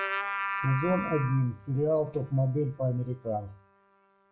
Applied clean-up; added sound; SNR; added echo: classical method log-MMSE.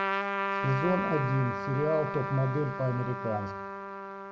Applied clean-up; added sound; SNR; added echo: none; Trumpet; 2 dB; none.